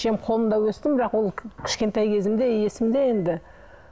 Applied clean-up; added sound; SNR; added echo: none; none; none; none.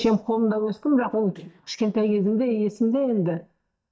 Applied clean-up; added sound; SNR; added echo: neural mask model DeepFilterNet 3.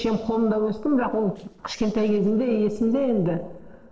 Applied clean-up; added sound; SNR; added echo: neural separator model SepFormer DNS4.